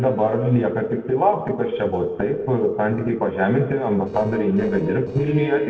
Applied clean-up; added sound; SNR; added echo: neural separator model SepFormer DNS4.